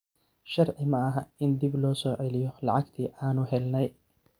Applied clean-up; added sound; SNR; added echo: none; none; none; none.